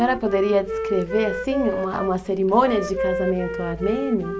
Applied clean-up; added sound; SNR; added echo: none; Wind instrument, woodwind instrument; 6 dB; none.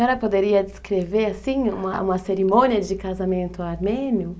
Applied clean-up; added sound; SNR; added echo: none; none; none; none.